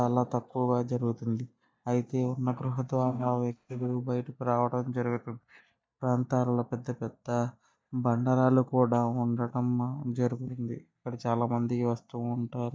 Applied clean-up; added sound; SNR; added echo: neural mask model DeepFilterNet 3.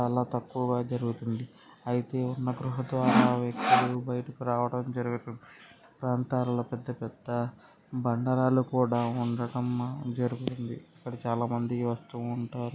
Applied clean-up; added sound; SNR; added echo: none; Sawing; -4 dB; none.